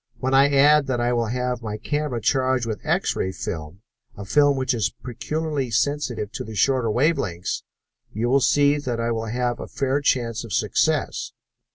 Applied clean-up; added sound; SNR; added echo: none; none; none; none.